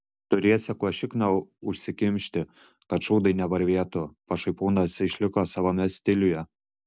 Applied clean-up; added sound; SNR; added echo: none; none; none; none.